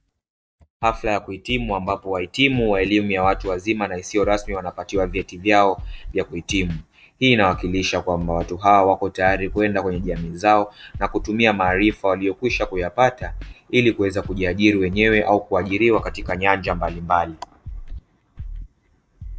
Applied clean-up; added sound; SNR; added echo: neural mask model DeepFilterNet 3.